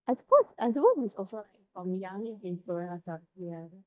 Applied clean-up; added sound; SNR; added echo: neural mask model DeepFilterNet 3.